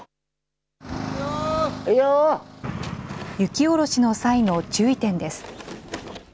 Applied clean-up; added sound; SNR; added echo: none; none; none; none.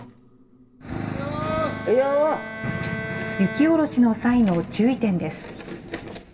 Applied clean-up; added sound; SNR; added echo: none; Bowed string instrument; 14 dB; reverberation time 2.9 s.